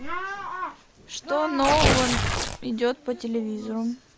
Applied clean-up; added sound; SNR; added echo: none; Tearing; -2 dB; none.